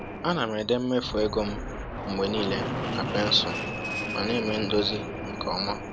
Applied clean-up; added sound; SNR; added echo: none; Fixed-wing aircraft, airplane; 4 dB; none.